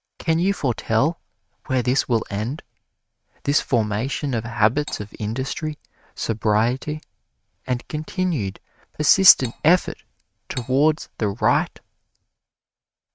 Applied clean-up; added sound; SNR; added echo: neural mask model RNNoise.